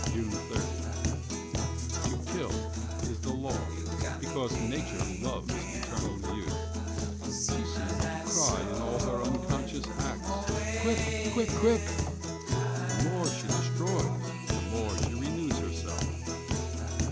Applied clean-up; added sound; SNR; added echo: none; Guitar; -5 dB; none.